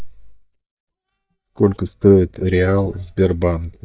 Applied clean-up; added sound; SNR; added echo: neural mask model DeepFilterNet 3.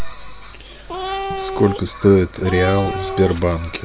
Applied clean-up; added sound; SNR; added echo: none; Cat; 7 dB; none.